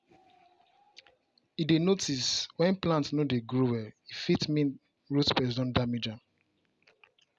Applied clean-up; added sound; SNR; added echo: none; none; none; none.